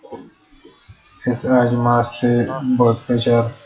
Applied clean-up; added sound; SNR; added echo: classical method WPE with log-MMSE.